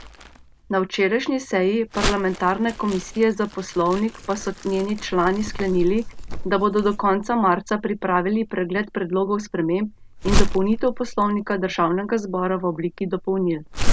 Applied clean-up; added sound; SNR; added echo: none; Crumpling, crinkling; 5 dB; none.